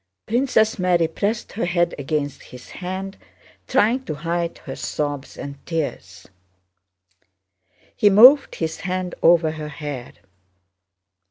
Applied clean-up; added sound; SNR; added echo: none; none; none; none.